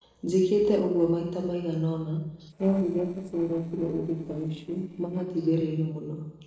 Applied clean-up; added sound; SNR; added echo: neural separator model SepFormer DNS4.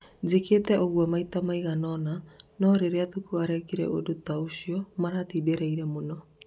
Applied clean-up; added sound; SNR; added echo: none; none; none; none.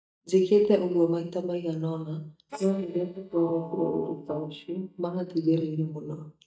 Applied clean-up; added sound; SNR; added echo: neural mask model DeepFilterNet 3.